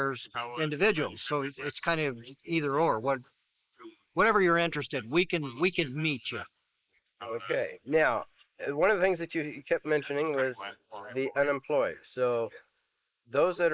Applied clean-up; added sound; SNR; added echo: neural mask model Resemble Enhance denoiser.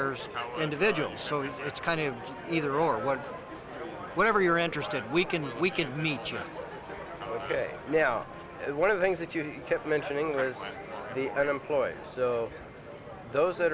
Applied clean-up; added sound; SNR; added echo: none; none; none; none.